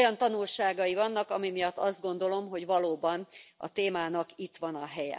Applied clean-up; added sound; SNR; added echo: none; none; none; none.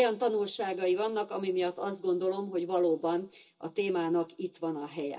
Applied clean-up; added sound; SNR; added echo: none; none; none; reverberation time 0.2 s.